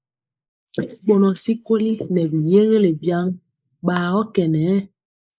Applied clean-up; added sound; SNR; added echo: neural mask model Resemble Enhance denoiser.